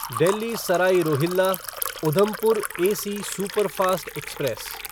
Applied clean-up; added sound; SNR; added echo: none; Liquid; 11 dB; none.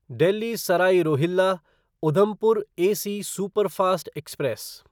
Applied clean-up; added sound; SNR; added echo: none; none; none; none.